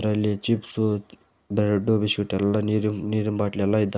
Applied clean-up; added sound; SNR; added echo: none; none; none; none.